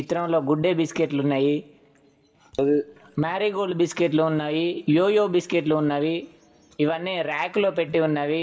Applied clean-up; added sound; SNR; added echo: none; none; none; reverberation time 1.1 s.